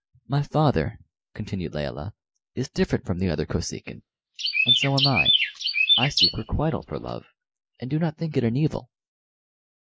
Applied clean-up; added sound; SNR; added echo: neural mask model Resemble Enhance denoiser.